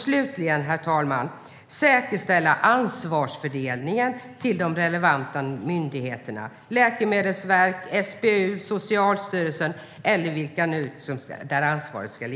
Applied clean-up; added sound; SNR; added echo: none; none; none; none.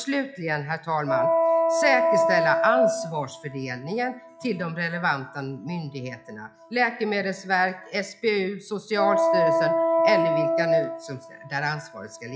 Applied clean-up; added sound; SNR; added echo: classical method log-MMSE.